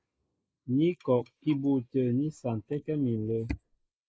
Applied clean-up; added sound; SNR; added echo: neural mask model Resemble Enhance denoiser.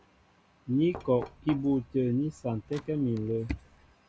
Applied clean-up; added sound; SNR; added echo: none; Knock; 18 dB; none.